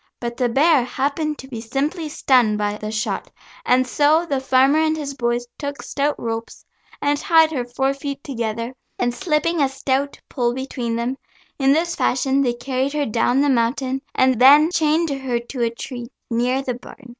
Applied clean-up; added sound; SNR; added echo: none; none; none; none.